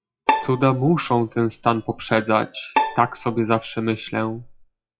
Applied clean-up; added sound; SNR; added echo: classical method WPE with log-MMSE.